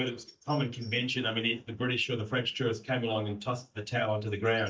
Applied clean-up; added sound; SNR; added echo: neural mask model DeepFilterNet 3.